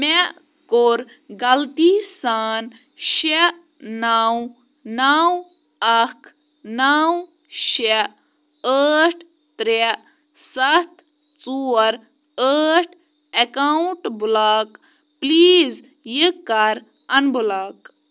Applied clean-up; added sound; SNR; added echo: none; none; none; none.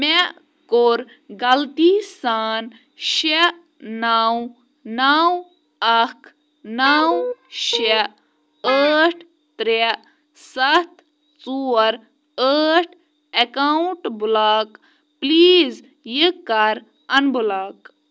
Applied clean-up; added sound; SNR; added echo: none; Guitar; 8 dB; none.